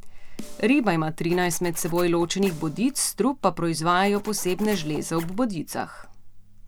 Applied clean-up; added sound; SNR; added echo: none; Snare drum + Zipper (clothing); 20 dB; none.